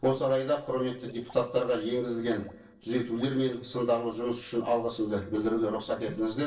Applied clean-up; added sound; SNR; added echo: neural separator model SepFormer DNS4.